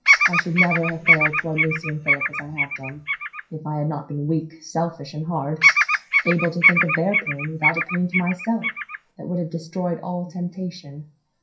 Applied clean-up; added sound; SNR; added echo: classical method WPE with log-MMSE.